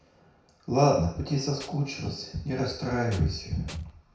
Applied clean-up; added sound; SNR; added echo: none; Tools; 18 dB; reverberation time 0.6 s.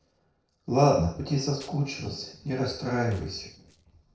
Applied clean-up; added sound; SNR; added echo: neural separator model SepFormer DNS4.